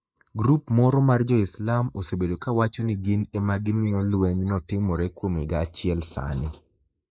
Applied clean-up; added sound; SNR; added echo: neural mask model Resemble Enhance denoiser.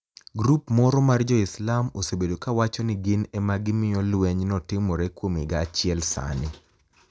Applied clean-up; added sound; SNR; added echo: none; none; none; none.